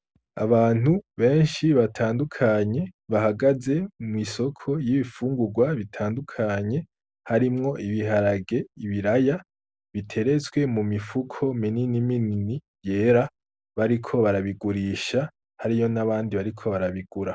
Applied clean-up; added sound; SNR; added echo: none; none; none; none.